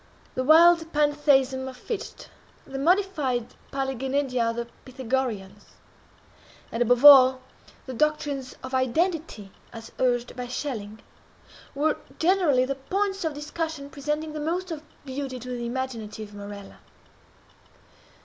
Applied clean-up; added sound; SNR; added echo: none; none; none; none.